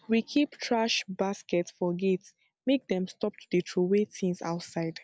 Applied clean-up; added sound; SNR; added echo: none; none; none; none.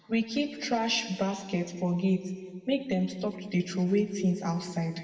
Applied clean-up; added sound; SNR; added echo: none; none; none; reverberation time 1.8 s.